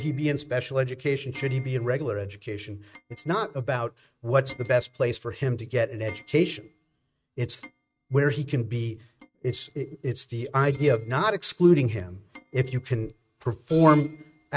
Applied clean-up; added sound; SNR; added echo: neural mask model RNNoise.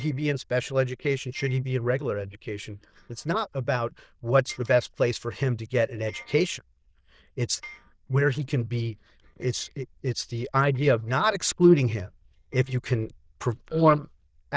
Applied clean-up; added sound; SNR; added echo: neural diffusion model UNIVERSE++.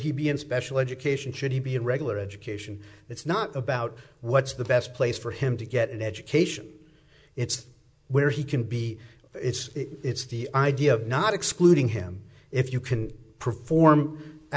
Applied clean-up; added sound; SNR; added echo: none; none; none; none.